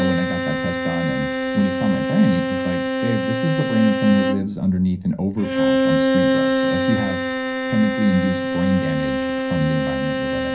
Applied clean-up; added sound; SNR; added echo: none; Bowed string instrument; 0 dB; reverberation time 0.3 s.